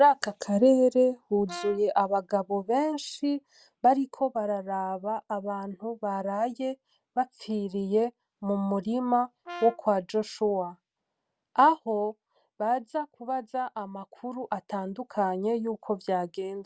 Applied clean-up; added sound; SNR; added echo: none; Brass instrument; 16 dB; none.